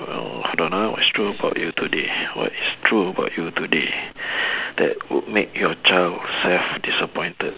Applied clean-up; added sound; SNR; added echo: none; none; none; none.